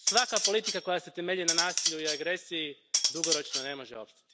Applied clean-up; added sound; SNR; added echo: none; Cutlery, silverware; -1 dB; none.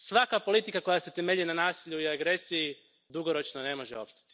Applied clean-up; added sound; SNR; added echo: none; none; none; none.